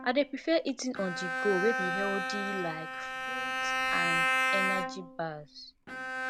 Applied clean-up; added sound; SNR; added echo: none; Bowed string instrument; -1 dB; none.